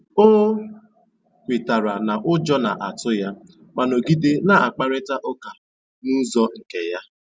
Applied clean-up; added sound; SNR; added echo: none; none; none; none.